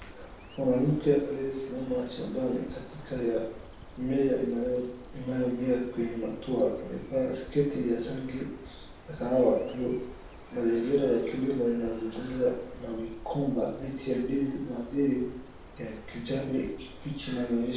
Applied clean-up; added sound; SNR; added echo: none; Bird; 16 dB; reverberation time 0.7 s.